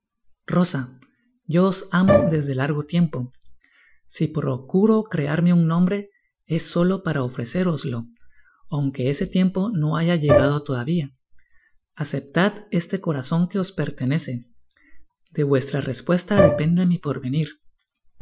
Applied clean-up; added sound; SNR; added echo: classical method Wiener filter.